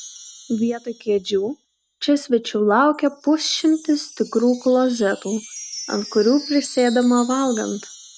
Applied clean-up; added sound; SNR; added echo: none; Wind chime; 18 dB; none.